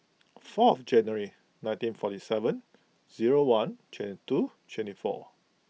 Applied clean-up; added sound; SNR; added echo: none; none; none; none.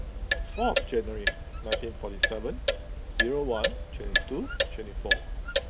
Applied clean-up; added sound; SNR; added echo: none; Clock; -5 dB; none.